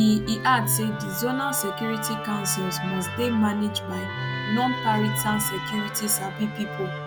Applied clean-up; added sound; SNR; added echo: none; Musical instrument; 5 dB; none.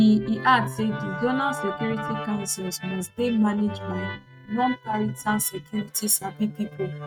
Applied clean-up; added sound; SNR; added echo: neural mask model RNNoise.